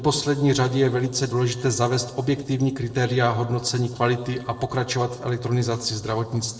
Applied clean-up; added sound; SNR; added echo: neural separator model SepFormer DNS4.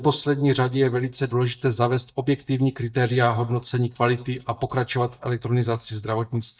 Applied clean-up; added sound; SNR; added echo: neural mask model DeepFilterNet 3.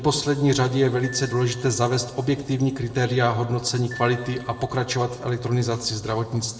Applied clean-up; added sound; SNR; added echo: none; Glockenspiel; 20 dB; reverberation time 1.1 s.